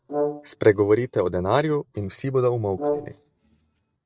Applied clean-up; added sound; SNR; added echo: neural separator model SepFormer DNS4.